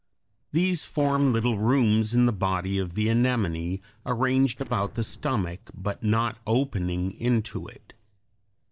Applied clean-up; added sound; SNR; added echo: neural separator model SepFormer DNS4.